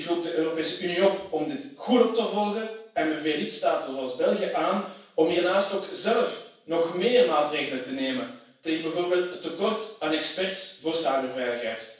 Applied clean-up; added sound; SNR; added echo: none; none; none; reverberation time 0.7 s.